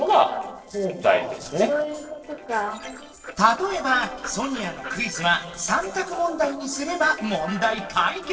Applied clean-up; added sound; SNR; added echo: neural separator model SepFormer DNS4.